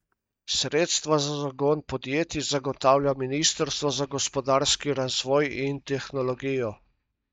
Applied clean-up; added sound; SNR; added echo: neural mask model DeepFilterNet 3.